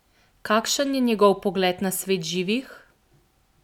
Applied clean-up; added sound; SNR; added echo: none; none; none; none.